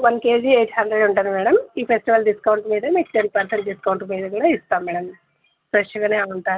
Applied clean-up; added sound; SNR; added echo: none; none; none; none.